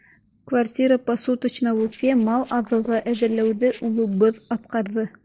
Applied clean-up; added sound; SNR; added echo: neural separator model SepFormer DNS4.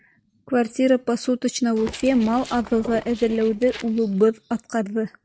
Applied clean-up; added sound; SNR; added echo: neural mask model RNNoise.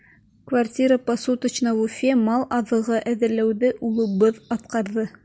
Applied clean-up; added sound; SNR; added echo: none; none; none; none.